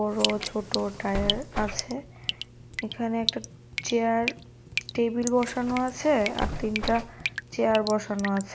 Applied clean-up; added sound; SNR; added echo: none; Drip + Bus; 6 dB; none.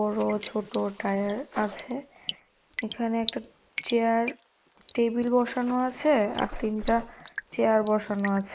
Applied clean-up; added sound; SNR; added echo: neural mask model Resemble Enhance denoiser.